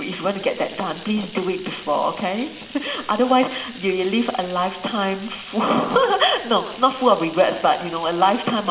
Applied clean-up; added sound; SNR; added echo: none; Bathtub (filling or washing); 19 dB; reverberation time 2.9 s.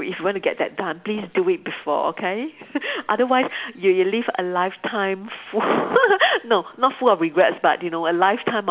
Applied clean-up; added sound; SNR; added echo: none; none; none; none.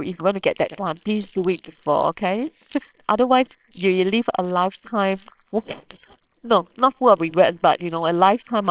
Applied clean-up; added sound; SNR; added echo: neural separator model SepFormer WHAMR!.